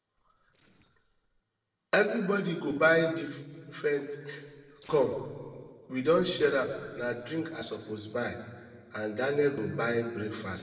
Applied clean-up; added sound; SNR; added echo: neural separator model SepFormer DNS4.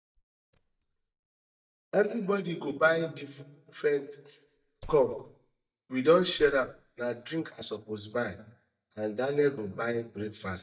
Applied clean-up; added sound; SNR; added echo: neural mask model DeepFilterNet 3.